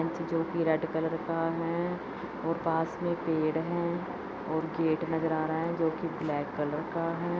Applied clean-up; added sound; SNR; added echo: none; none; none; none.